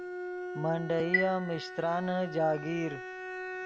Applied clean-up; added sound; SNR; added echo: none; Chime + Bowed string instrument; 5 dB; none.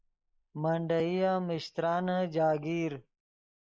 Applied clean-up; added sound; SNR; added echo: neural mask model Resemble Enhance denoiser.